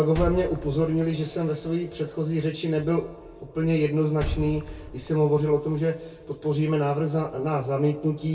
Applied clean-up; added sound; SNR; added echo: none; Liquid; 13 dB; reverberation time 0.2 s.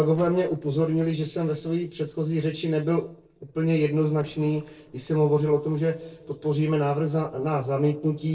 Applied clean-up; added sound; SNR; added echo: neural separator model SepFormer DNS4.